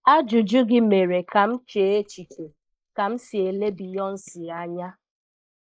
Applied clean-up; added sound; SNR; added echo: neural mask model Resemble Enhance denoiser.